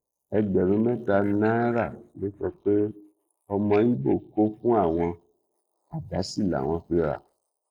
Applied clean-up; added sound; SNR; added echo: neural mask model Resemble Enhance denoiser.